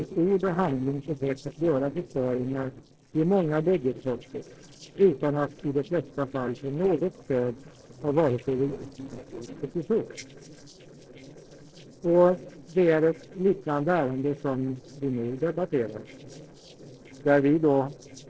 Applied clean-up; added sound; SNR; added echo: neural separator model SepFormer DNS4.